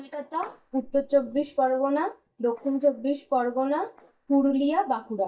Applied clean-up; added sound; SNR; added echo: neural mask model DeepFilterNet 3.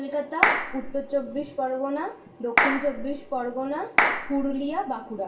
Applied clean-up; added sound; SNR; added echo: none; Clapping; -2 dB; reverberation time 0.3 s.